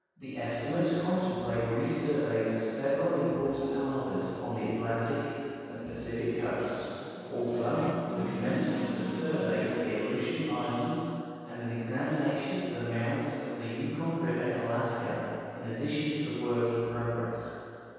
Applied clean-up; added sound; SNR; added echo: none; Buzz; 6 dB; reverberation time 2.2 s.